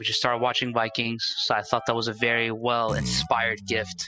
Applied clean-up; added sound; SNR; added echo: classical method spectral subtraction.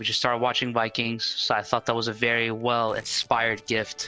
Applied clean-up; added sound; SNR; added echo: neural separator model SepFormer DNS4.